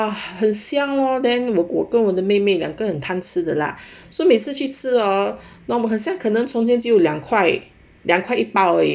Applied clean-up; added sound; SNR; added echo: none; none; none; none.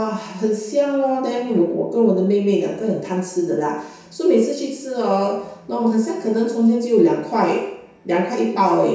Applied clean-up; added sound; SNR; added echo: none; none; none; reverberation time 0.7 s.